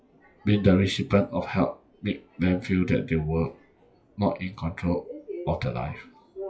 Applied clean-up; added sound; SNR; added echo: classical method WPE with log-MMSE.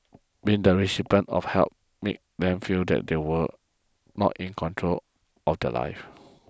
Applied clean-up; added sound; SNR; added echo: none; none; none; none.